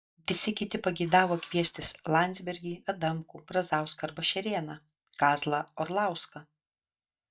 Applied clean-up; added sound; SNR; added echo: neural mask model DeepFilterNet 3.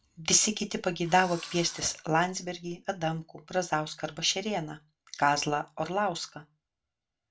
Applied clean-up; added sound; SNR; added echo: none; Engine / Drill; 17 dB; reverberation time 0.2 s.